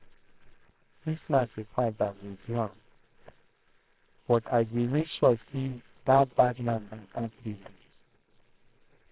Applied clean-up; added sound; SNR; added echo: neural separator model SepFormer WHAMR!.